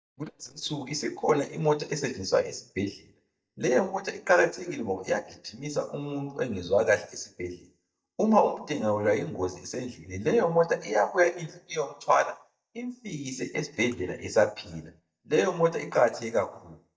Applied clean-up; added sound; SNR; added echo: neural mask model DeepFilterNet 3.